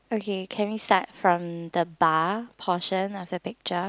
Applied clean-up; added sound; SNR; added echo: none; none; none; none.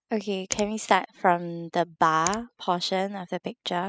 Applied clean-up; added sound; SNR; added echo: classical method spectral subtraction.